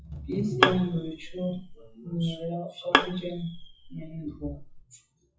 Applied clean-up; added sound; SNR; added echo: classical method WPE with log-MMSE.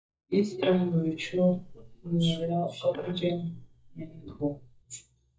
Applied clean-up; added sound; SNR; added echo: neural mask model DeepFilterNet 3.